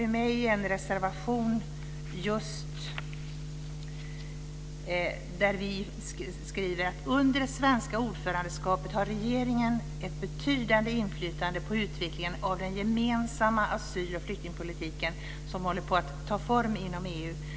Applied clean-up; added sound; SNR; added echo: none; none; none; none.